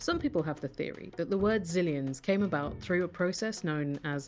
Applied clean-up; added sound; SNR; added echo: none; Bowed string instrument; 19 dB; none.